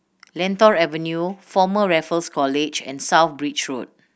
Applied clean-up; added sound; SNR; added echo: none; none; none; none.